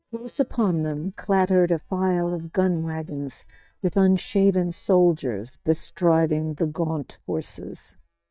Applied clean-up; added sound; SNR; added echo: neural mask model DeepFilterNet 3.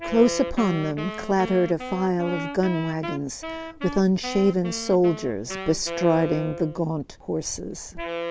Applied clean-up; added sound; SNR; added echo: none; Wind instrument, woodwind instrument; 10 dB; none.